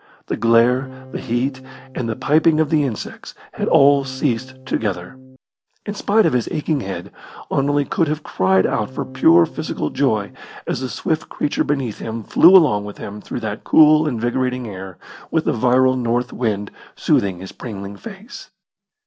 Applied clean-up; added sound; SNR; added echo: neural separator model SepFormer DNS4.